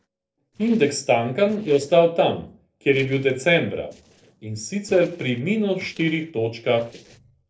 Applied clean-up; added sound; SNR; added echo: neural separator model SepFormer DNS4.